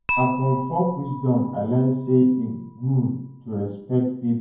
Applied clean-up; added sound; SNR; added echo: none; Dishes, pots, and pans / Chink, clink; 11 dB; reverberation time 0.9 s.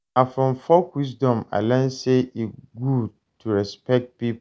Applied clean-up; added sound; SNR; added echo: none; none; none; none.